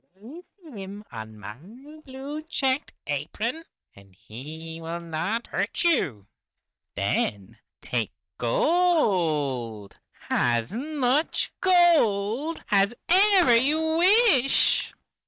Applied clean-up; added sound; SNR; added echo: neural mask model DeepFilterNet 3.